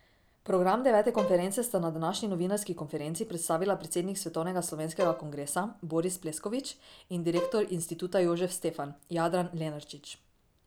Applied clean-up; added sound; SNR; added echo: none; Bowed string instrument; 8 dB; none.